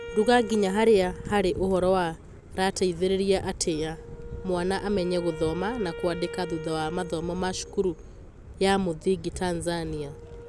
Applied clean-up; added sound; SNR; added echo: none; Wind instrument, woodwind instrument; 16 dB; none.